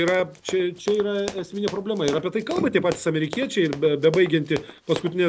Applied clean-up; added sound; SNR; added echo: none; Run; 13 dB; none.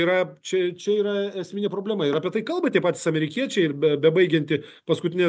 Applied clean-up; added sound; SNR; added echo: none; none; none; none.